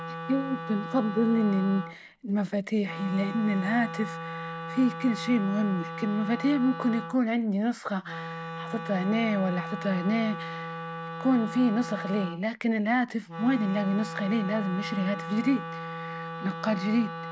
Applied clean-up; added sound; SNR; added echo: none; Wind instrument, woodwind instrument; 9 dB; none.